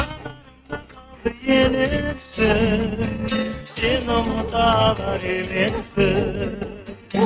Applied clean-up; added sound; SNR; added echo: neural mask model RNNoise.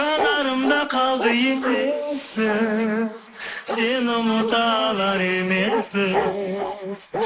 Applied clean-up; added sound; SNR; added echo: neural mask model Resemble Enhance denoiser.